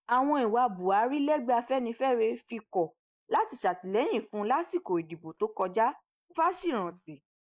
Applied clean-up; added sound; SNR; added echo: neural mask model Resemble Enhance denoiser.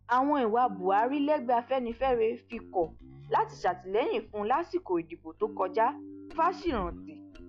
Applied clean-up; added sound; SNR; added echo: classical method log-MMSE.